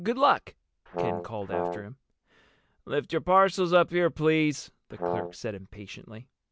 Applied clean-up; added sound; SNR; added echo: none; Brass instrument; 4 dB; none.